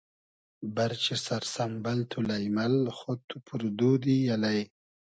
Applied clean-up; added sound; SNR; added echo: none; none; none; none.